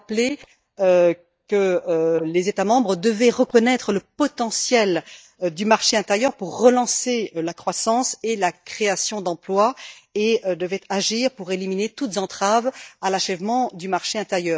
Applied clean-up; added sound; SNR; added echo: neural mask model DeepFilterNet 3.